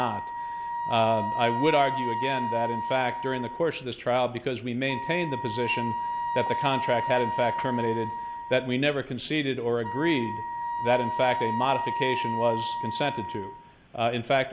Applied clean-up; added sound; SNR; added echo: none; Wind instrument, woodwind instrument; 4 dB; none.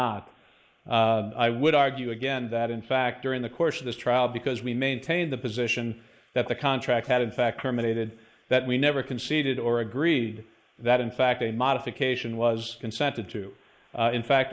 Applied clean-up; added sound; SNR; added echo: neural mask model Resemble Enhance denoiser.